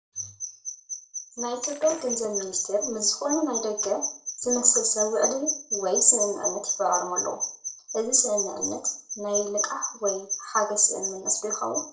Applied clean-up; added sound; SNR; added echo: none; Shatter; 20 dB; reverberation time 0.4 s.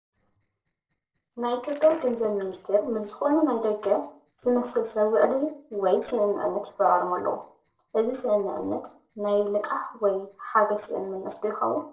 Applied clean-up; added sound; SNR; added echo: neural separator model SepFormer DNS4.